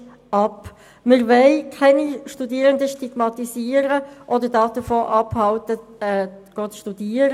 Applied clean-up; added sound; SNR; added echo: none; none; none; none.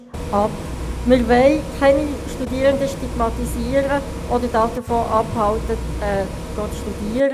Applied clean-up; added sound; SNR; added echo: none; Bus; 7 dB; none.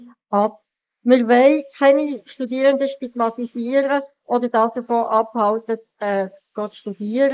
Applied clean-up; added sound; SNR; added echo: neural mask model Resemble Enhance denoiser.